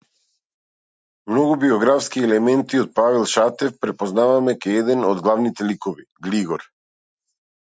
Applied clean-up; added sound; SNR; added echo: none; none; none; none.